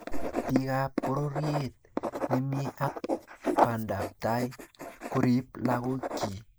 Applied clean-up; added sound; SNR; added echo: neural mask model Resemble Enhance denoiser.